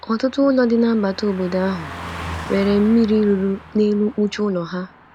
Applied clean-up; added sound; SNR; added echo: none; Car passing by; 16 dB; none.